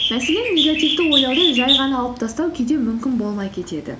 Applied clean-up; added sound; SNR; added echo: none; Bird; 3 dB; none.